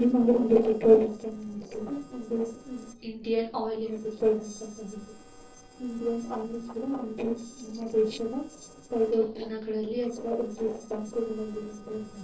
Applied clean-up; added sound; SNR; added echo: neural separator model SepFormer DNS4.